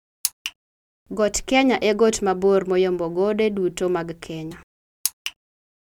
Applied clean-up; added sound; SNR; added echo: none; none; none; none.